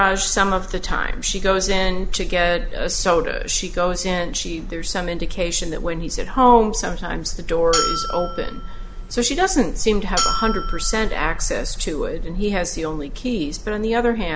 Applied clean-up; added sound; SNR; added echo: none; Bell; 7 dB; none.